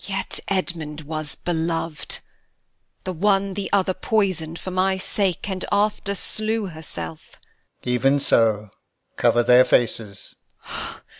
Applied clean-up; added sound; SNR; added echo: none; none; none; none.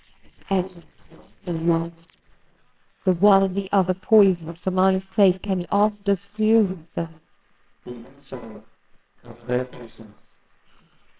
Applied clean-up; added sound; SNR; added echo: neural separator model SepFormer WHAMR!.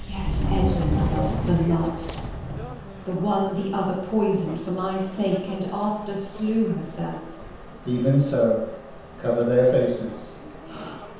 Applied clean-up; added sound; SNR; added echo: none; Subway, metro, underground; 6 dB; reverberation time 0.9 s.